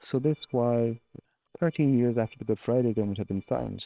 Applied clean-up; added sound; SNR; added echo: neural separator model SepFormer WHAM!.